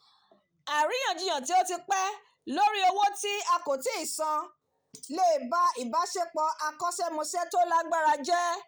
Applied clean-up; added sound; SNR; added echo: none; none; none; none.